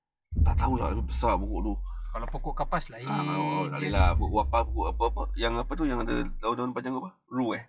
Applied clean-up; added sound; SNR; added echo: classical method log-MMSE.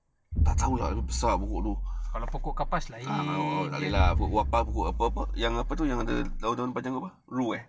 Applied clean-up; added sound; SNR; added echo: none; Explosion; -1 dB; none.